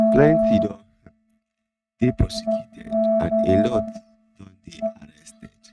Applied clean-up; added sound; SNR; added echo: neural mask model RNNoise.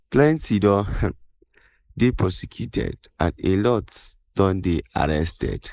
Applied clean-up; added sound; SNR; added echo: neural mask model Resemble Enhance denoiser.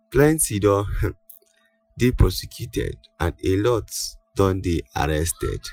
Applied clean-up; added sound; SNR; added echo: classical method Wiener filter.